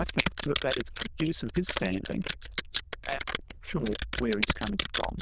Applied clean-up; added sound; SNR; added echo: neural diffusion model UNIVERSE++.